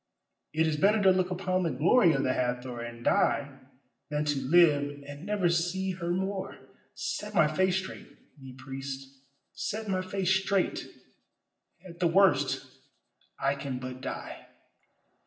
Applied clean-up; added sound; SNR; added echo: none; none; none; reverberation time 0.7 s.